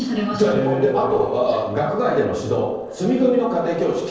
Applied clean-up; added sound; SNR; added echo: neural separator model SepFormer DNS4.